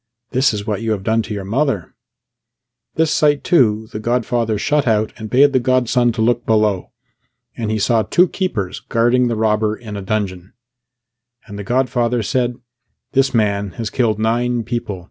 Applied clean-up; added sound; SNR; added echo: none; none; none; none.